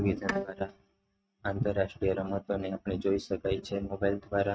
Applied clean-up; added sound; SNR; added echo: neural mask model RNNoise.